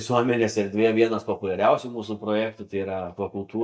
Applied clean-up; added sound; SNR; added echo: neural mask model DeepFilterNet 3.